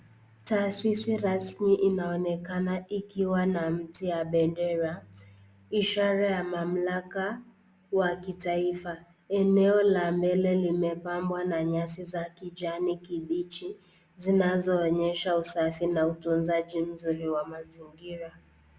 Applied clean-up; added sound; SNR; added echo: none; none; none; none.